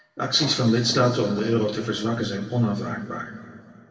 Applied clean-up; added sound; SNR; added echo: none; Fireworks; 14 dB; reverberation time 2.5 s.